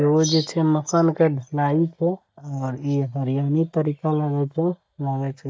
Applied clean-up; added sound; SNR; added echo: neural mask model DeepFilterNet 3.